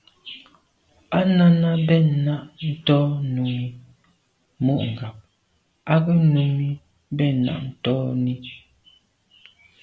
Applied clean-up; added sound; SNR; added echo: none; none; none; none.